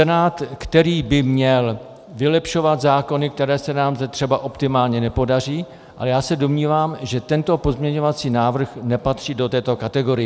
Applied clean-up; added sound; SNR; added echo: none; none; none; none.